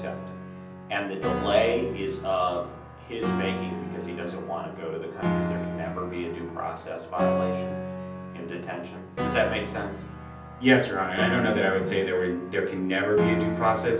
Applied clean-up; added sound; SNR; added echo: none; Piano; 4 dB; reverberation time 0.6 s.